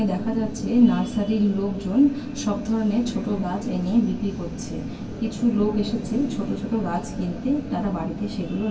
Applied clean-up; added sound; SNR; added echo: none; none; none; reverberation time 0.1 s.